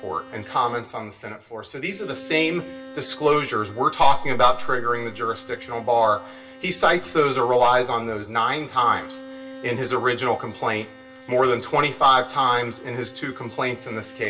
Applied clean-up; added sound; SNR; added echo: none; Bowed string instrument; 20 dB; reverberation time 0.2 s.